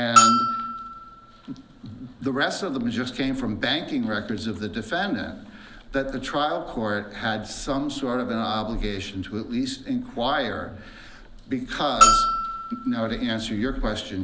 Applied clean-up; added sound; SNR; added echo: none; Bell; -4 dB; none.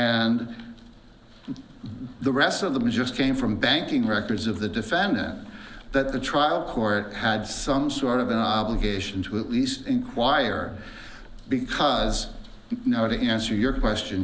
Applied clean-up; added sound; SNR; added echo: none; none; none; none.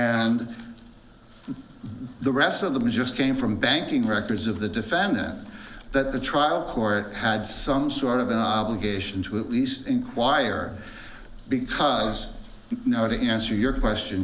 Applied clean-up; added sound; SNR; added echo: neural mask model Resemble Enhance denoiser.